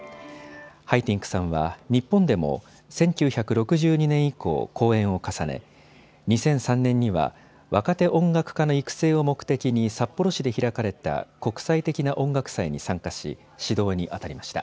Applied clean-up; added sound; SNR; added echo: none; none; none; none.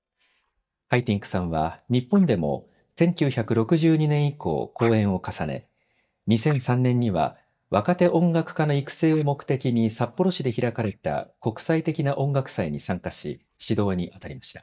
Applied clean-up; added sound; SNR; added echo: neural mask model DeepFilterNet 3.